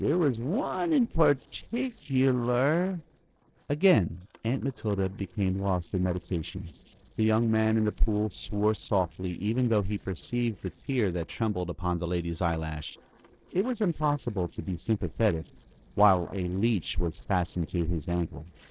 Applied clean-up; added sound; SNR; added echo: neural separator model SepFormer DNS4.